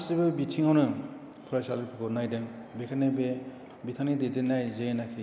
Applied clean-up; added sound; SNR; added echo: none; none; none; none.